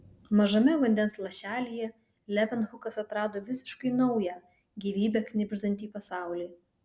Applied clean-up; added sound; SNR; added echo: none; none; none; none.